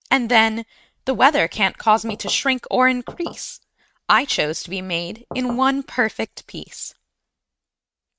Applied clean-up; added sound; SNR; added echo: neural mask model RNNoise.